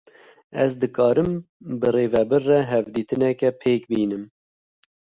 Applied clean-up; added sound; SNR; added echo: none; none; none; none.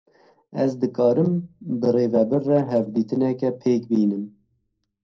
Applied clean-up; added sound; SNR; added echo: neural separator model SepFormer DNS4.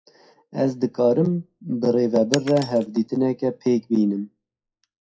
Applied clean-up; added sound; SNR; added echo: classical method WPE with log-MMSE.